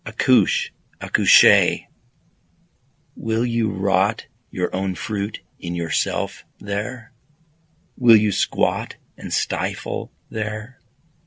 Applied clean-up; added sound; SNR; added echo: none; none; none; none.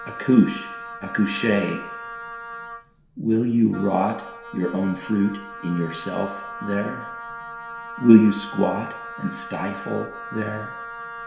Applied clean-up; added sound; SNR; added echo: none; Wind instrument, woodwind instrument; 13 dB; reverberation time 0.7 s.